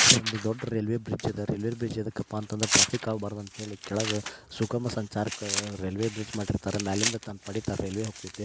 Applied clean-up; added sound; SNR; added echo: none; Tearing; 1 dB; none.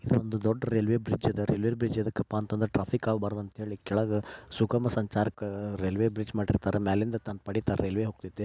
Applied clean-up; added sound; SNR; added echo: none; none; none; none.